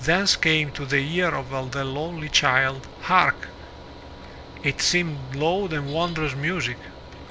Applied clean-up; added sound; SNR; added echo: none; Mechanical fan; 16 dB; none.